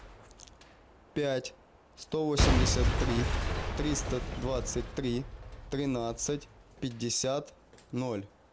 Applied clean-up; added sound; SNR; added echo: none; Shatter / Crushing / Boom; 0 dB; none.